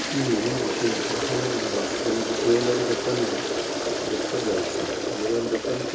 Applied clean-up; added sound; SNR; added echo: none; Toilet flush; -1 dB; reverberation time 0.2 s.